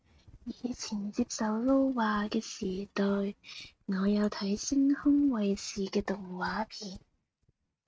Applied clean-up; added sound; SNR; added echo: neural mask model RNNoise.